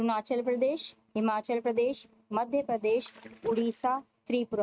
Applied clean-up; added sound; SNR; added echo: neural mask model RNNoise.